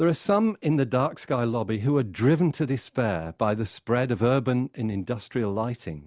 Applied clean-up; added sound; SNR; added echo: none; none; none; none.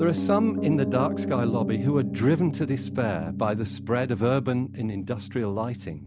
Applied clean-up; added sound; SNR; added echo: none; Piano; 5 dB; none.